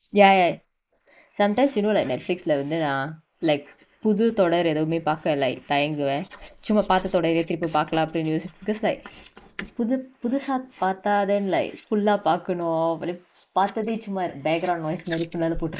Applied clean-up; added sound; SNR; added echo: neural mask model Resemble Enhance denoiser.